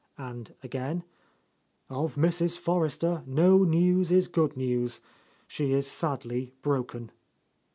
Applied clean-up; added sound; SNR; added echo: none; none; none; none.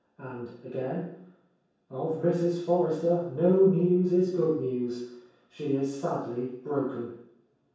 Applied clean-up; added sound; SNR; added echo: none; none; none; reverberation time 0.7 s.